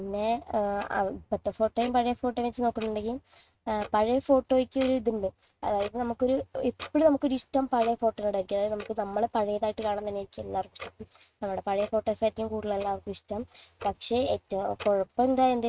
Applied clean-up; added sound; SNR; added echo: neural mask model RNNoise.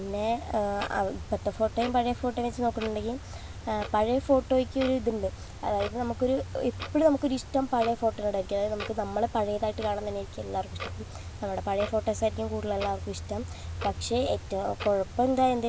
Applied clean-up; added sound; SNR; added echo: none; Clock; 10 dB; none.